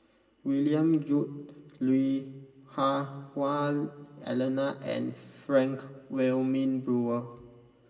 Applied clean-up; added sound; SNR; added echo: none; none; none; reverberation time 1.7 s.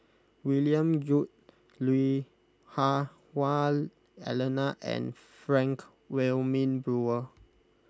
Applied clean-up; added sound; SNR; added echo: none; none; none; none.